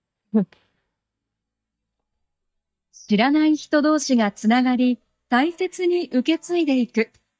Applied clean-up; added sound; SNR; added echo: neural mask model DeepFilterNet 3.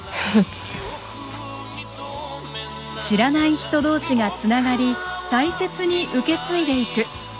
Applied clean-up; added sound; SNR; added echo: none; none; none; none.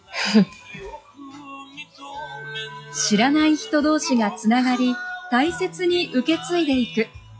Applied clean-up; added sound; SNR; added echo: classical method log-MMSE.